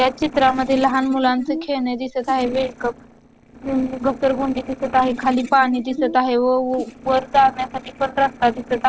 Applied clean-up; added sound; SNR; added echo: neural separator model SepFormer DNS4.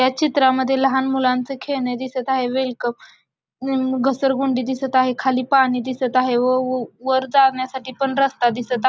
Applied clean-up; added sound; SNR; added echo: none; none; none; none.